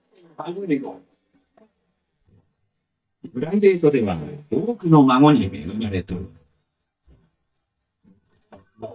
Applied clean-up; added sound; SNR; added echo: neural mask model DeepFilterNet 3.